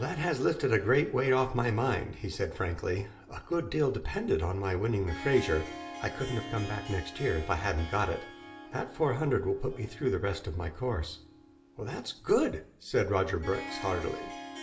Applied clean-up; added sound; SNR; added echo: none; Harp; 15 dB; reverberation time 0.5 s.